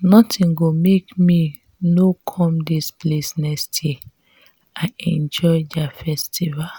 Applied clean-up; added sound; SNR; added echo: none; none; none; none.